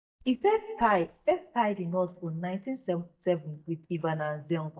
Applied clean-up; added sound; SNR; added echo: neural mask model DeepFilterNet 3.